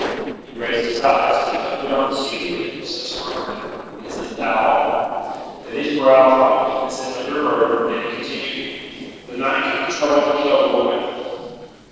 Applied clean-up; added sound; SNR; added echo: neural separator model SepFormer DNS4.